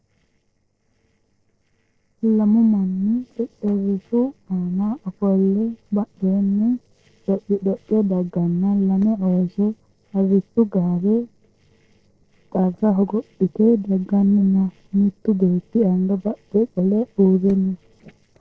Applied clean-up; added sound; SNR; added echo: neural separator model SepFormer DNS4.